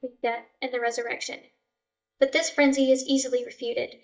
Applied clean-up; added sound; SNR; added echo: neural mask model DeepFilterNet 3.